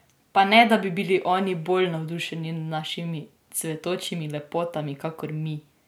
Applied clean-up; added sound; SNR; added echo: none; none; none; none.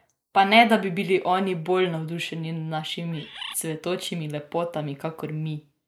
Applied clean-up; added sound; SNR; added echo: neural mask model Resemble Enhance denoiser.